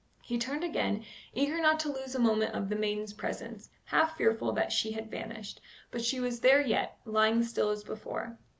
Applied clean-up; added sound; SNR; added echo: none; none; none; none.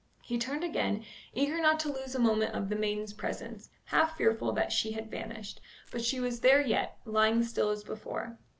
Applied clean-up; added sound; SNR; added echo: none; Crushing; 17 dB; none.